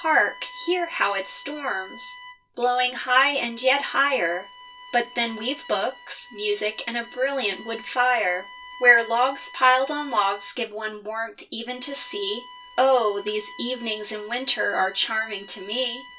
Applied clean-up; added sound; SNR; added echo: none; Bowed string instrument; 19 dB; reverberation time 0.2 s.